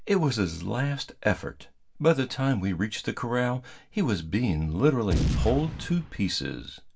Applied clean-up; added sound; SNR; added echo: none; Boom; 2 dB; reverberation time 0.2 s.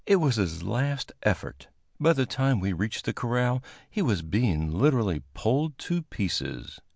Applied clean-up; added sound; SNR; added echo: none; none; none; none.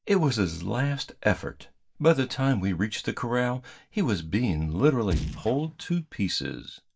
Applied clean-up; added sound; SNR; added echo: neural mask model DeepFilterNet 3.